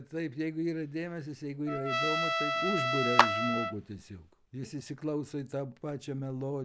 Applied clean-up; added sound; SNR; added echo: none; Clapping + Trumpet; -3 dB; none.